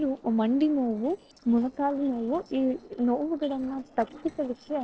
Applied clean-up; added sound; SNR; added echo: neural separator model SepFormer DNS4.